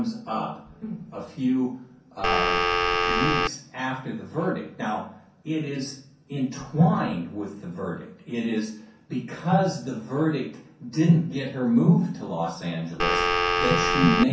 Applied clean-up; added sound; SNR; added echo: none; Telephone; -3 dB; reverberation time 0.6 s.